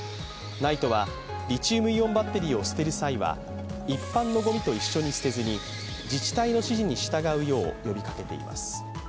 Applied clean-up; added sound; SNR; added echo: none; none; none; none.